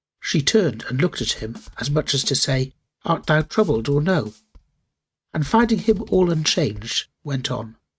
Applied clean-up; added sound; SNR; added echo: neural mask model RNNoise.